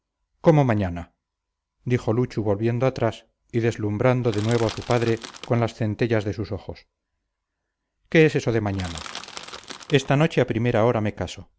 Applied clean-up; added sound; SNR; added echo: none; Crushing; 15 dB; none.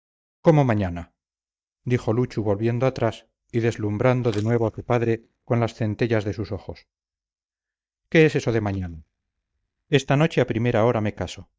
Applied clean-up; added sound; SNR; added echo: neural mask model DeepFilterNet 3.